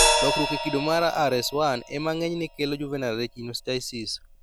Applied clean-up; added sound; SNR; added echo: none; Crash cymbal; 2 dB; none.